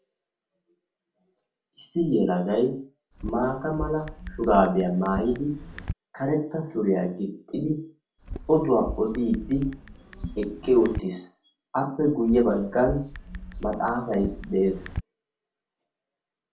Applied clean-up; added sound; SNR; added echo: none; Chatter / Chirp, tweet / Car passing by / Typing; 12 dB; reverberation time 0.4 s.